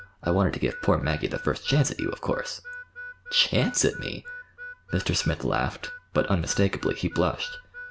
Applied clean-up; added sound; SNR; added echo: none; Harmonica; 14 dB; none.